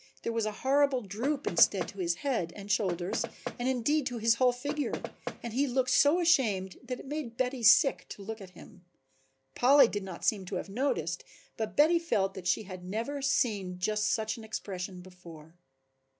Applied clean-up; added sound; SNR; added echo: none; Knock; 9 dB; none.